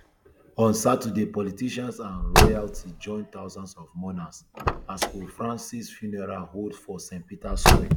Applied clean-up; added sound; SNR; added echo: none; Car; -2 dB; none.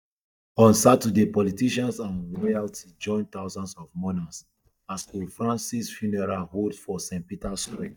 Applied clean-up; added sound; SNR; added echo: neural mask model DeepFilterNet 3.